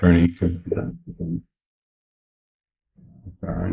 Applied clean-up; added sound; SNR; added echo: neural mask model Resemble Enhance denoiser.